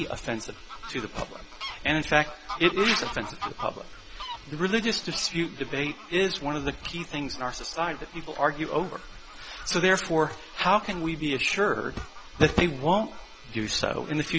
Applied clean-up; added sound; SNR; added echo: none; Fowl; 15 dB; none.